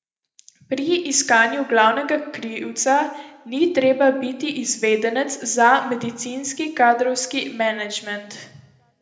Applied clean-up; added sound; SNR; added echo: none; none; none; reverberation time 0.7 s.